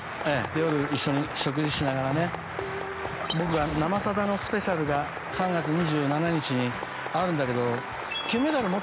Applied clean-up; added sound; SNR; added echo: none; Applause; 8 dB; none.